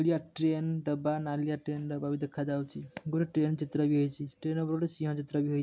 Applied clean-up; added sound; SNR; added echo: none; none; none; none.